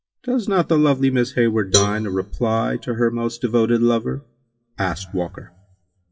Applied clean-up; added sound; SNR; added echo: classical method WPE with log-MMSE.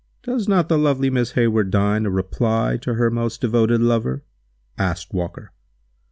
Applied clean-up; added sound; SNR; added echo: none; none; none; none.